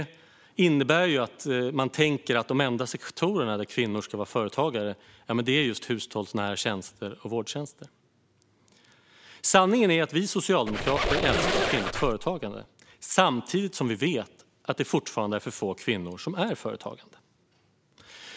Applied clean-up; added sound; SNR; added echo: none; Squeak; 0 dB; none.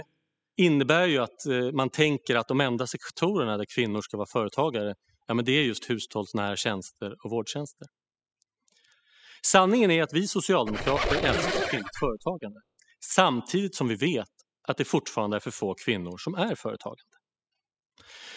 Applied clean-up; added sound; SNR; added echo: classical method spectral subtraction.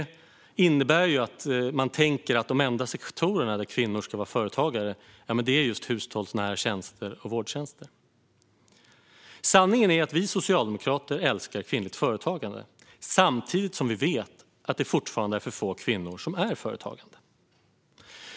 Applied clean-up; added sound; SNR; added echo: none; none; none; none.